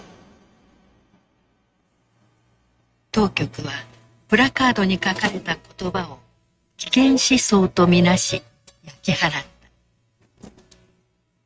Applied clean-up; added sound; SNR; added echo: neural mask model RNNoise.